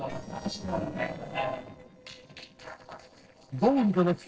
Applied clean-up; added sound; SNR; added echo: neural separator model SepFormer DNS4.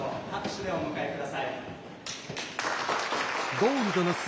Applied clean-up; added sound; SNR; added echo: none; none; none; none.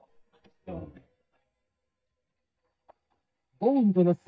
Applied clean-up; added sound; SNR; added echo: neural mask model DeepFilterNet 3.